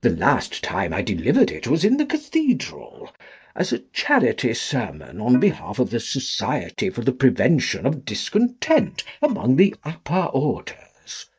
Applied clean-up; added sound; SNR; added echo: neural mask model DeepFilterNet 3.